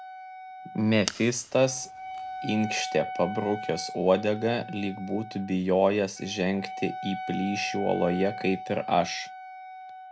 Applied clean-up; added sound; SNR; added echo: none; Wind instrument, woodwind instrument + Fire; 10 dB; none.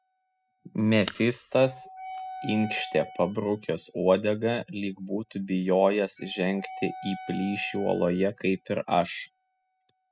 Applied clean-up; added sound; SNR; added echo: classical method spectral subtraction.